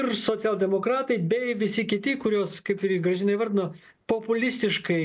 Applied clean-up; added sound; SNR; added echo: none; none; none; none.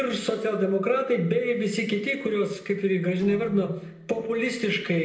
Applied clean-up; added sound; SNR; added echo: neural separator model SepFormer DNS4.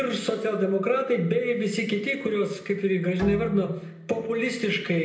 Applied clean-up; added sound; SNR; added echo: none; Bowed string instrument; 15 dB; reverberation time 0.8 s.